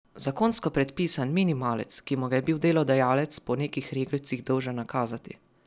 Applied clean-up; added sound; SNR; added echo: none; none; none; none.